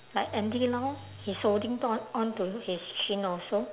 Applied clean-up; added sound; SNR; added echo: none; Bowed string instrument; 17 dB; none.